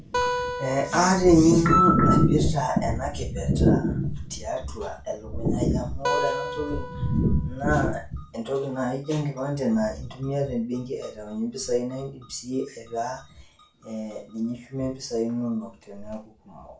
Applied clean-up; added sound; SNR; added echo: none; Acoustic guitar; 7 dB; reverberation time 0.3 s.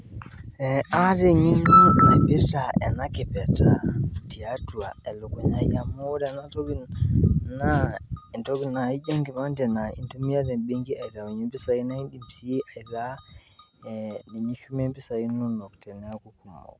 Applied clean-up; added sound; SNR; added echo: none; none; none; none.